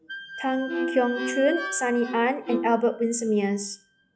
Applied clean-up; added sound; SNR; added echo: classical method log-MMSE.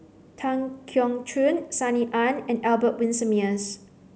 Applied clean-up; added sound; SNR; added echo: none; none; none; none.